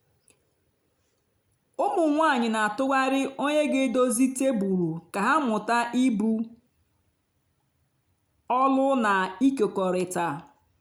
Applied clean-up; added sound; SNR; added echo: none; none; none; none.